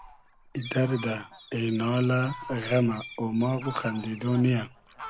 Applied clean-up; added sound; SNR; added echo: none; Fowl + Bird; 16 dB; none.